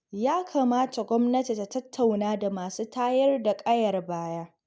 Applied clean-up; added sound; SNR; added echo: none; none; none; none.